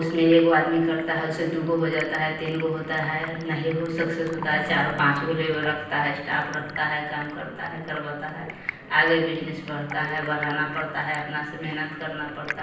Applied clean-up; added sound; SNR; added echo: none; Stream; 16 dB; reverberation time 0.9 s.